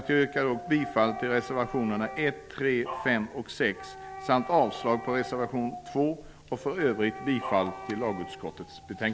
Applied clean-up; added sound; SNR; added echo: none; Dog + Wind instrument, woodwind instrument; 12 dB; none.